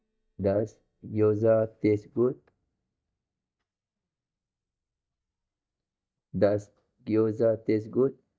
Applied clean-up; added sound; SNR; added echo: neural mask model DeepFilterNet 3.